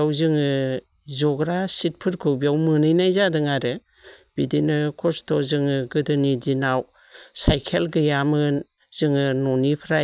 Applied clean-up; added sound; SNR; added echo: none; none; none; none.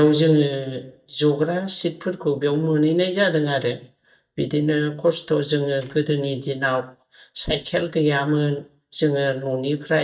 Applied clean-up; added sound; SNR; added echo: neural mask model DeepFilterNet 3.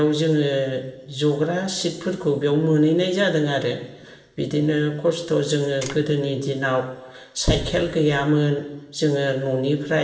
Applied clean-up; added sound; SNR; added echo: none; Tap; 15 dB; reverberation time 1.2 s.